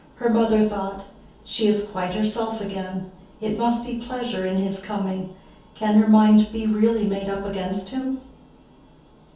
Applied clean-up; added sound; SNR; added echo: none; none; none; reverberation time 0.6 s.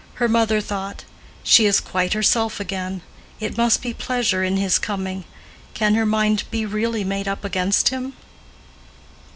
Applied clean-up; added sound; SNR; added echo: none; none; none; none.